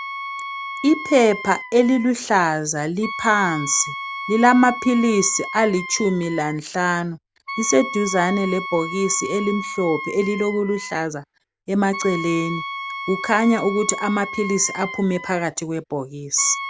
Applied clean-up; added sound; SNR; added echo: none; Wind instrument, woodwind instrument; 10 dB; none.